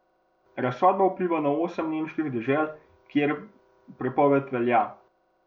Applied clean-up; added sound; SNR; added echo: none; none; none; none.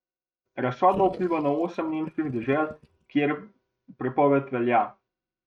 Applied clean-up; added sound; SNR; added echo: neural mask model RNNoise.